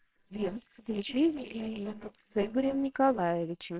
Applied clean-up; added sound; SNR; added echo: neural separator model SepFormer WHAMR!.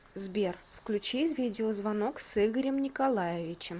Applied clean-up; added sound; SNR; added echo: none; none; none; none.